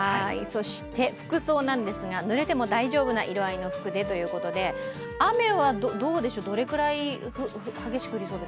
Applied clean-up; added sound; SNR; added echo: none; Wind instrument, woodwind instrument; 11 dB; none.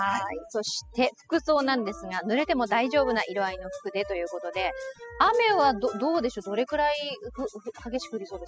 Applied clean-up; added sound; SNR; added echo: classical method spectral subtraction.